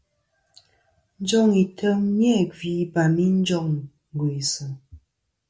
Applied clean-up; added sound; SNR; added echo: none; none; none; none.